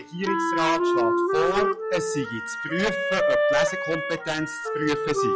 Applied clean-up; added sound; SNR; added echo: classical method log-MMSE.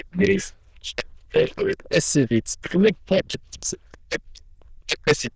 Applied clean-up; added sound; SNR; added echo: neural diffusion model UNIVERSE++.